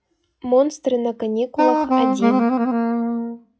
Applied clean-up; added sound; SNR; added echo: classical method log-MMSE.